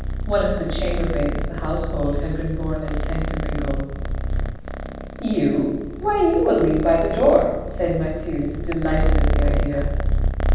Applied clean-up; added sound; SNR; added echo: none; Purr; 0 dB; reverberation time 1.2 s.